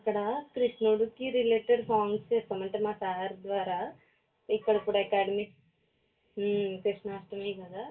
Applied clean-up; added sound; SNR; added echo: none; none; none; reverberation time 0.2 s.